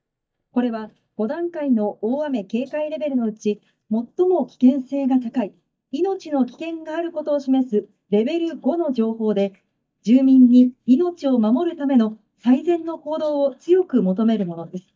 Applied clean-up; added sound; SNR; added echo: neural mask model DeepFilterNet 3.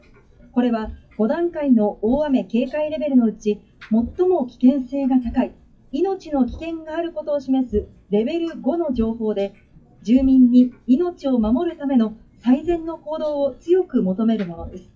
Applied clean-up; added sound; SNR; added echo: classical method WPE with log-MMSE.